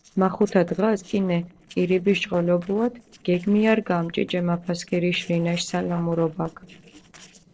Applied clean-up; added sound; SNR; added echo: neural separator model SepFormer DNS4.